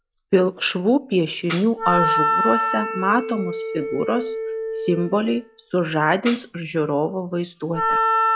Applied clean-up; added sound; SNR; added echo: classical method log-MMSE.